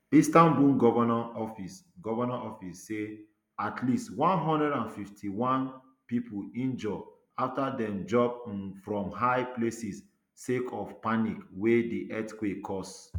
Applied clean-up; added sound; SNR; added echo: none; none; none; none.